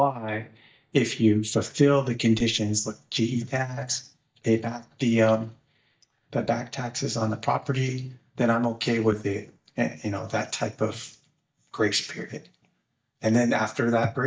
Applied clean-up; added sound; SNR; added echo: neural mask model DeepFilterNet 3.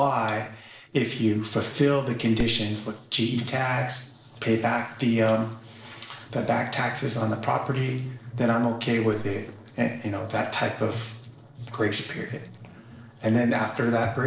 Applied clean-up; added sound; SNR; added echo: neural separator model SepFormer DNS4.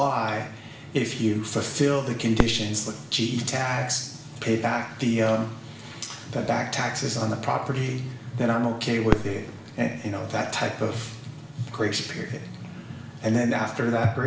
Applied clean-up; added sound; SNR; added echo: none; Fireworks; 11 dB; reverberation time 0.7 s.